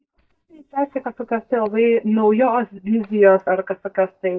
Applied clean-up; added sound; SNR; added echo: neural mask model DeepFilterNet 3.